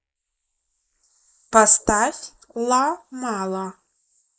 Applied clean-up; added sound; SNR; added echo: neural mask model Resemble Enhance denoiser.